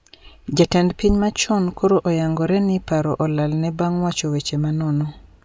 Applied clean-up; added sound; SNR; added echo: none; none; none; none.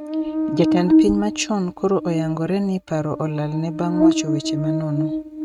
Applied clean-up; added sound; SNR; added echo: neural mask model RNNoise.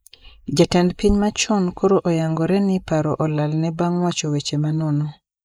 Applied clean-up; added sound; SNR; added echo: neural mask model Resemble Enhance denoiser.